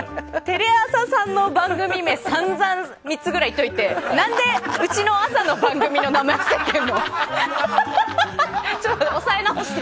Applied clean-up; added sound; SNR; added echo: none; none; none; none.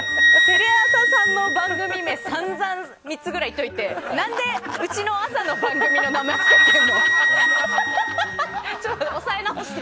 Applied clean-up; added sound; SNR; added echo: none; Wind instrument, woodwind instrument; -3 dB; none.